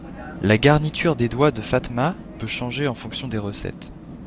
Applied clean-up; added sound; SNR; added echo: none; Vehicle; 14 dB; none.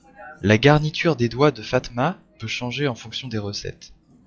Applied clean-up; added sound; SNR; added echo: classical method log-MMSE.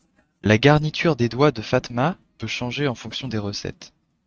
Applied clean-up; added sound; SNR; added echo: neural mask model RNNoise.